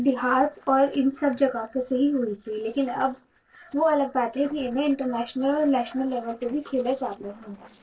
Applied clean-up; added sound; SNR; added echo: neural separator model SepFormer DNS4.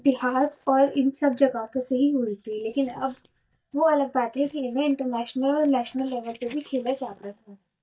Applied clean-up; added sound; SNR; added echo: neural mask model DeepFilterNet 3.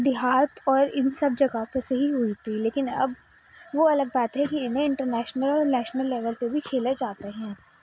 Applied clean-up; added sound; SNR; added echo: none; none; none; none.